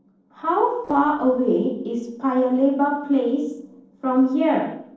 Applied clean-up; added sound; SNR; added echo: neural separator model SepFormer DNS4.